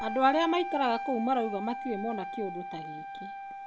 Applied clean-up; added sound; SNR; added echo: none; Wind instrument, woodwind instrument; 7 dB; none.